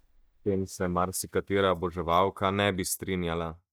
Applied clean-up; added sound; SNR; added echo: neural mask model DeepFilterNet 3.